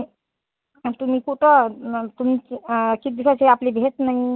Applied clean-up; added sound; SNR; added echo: none; none; none; none.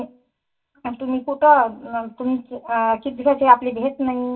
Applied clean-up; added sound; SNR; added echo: none; none; none; reverberation time 0.2 s.